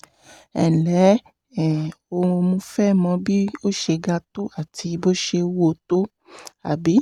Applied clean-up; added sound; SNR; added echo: none; none; none; none.